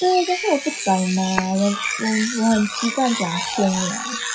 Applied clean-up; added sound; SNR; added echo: classical method WPE with log-MMSE.